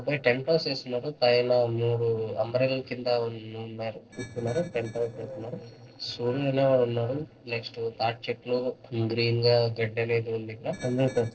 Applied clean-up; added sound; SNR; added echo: neural separator model SepFormer DNS4.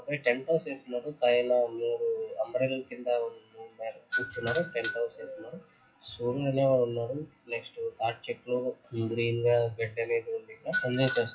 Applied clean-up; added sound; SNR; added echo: classical method WPE with log-MMSE.